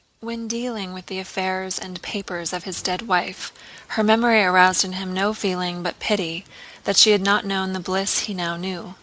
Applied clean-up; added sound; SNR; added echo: none; none; none; none.